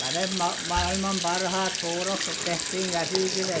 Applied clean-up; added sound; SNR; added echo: none; Sink (filling or washing); 2 dB; none.